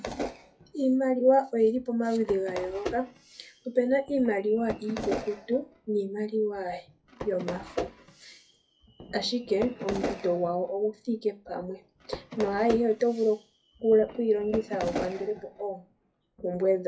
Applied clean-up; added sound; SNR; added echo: classical method WPE with log-MMSE.